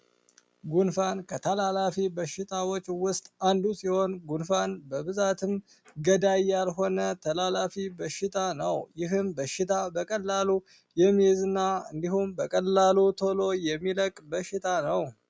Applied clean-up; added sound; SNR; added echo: none; none; none; none.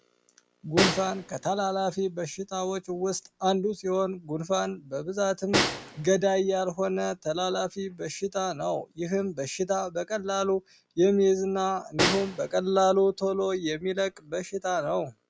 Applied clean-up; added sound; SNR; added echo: none; Snare drum; 6 dB; none.